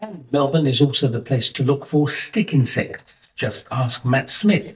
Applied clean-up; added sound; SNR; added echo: neural mask model DeepFilterNet 3.